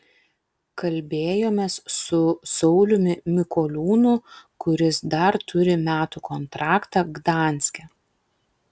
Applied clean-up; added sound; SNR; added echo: none; none; none; none.